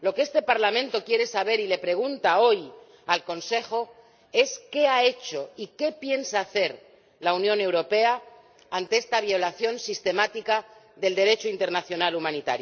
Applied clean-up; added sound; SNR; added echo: none; none; none; none.